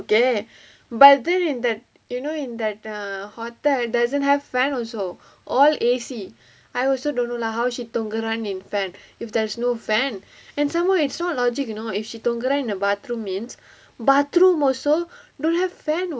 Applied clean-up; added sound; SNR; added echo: none; none; none; none.